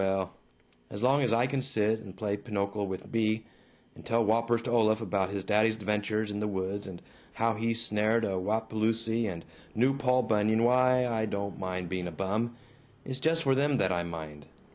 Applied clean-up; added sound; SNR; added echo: none; none; none; none.